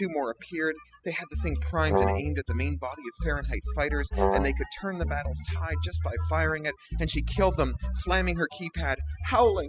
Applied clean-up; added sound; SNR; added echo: classical method spectral subtraction.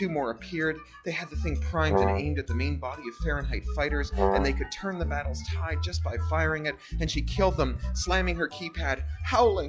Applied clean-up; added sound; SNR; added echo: classical method log-MMSE.